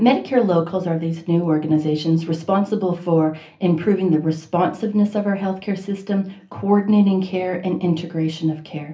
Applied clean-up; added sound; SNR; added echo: none; none; none; reverberation time 0.3 s.